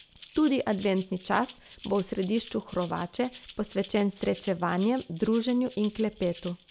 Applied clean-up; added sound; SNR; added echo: none; Rattle (instrument); 12 dB; none.